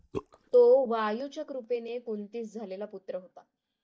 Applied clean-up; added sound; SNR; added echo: neural mask model DeepFilterNet 3.